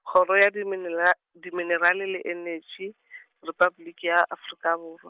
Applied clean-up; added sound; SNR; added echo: neural mask model Resemble Enhance denoiser.